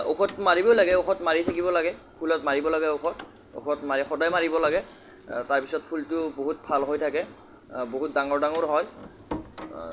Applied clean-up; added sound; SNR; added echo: none; Door; 20 dB; none.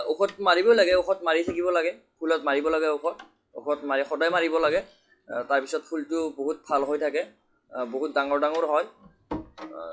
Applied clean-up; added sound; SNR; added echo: classical method log-MMSE.